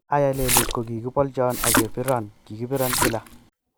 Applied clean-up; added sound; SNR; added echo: none; Splash, splatter; 1 dB; none.